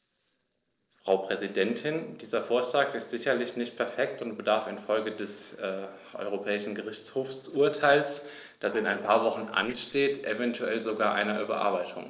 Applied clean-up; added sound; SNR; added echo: neural separator model SepFormer DNS4.